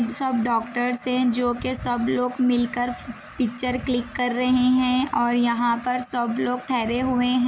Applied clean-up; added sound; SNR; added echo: none; none; none; none.